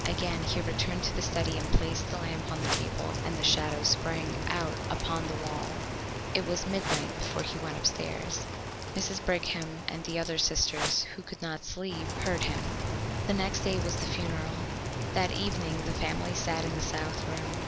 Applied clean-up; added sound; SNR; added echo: none; Rain + Whoosh, swoosh, swish; 1 dB; none.